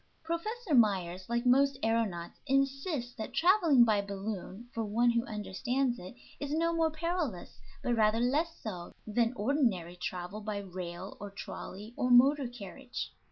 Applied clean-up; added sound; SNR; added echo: none; none; none; none.